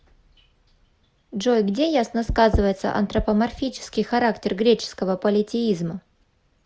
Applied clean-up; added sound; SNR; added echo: none; none; none; none.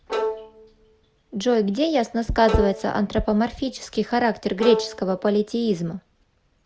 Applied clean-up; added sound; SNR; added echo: none; Bowed string instrument; 9 dB; none.